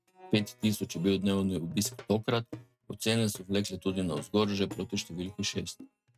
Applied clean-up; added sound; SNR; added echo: neural mask model RNNoise.